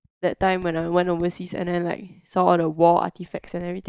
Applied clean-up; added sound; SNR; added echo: neural mask model DeepFilterNet 3.